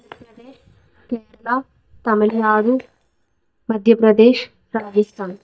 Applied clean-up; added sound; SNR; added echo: neural mask model DeepFilterNet 3.